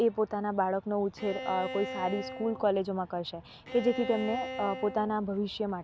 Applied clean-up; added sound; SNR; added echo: none; Bowed string instrument; 10 dB; none.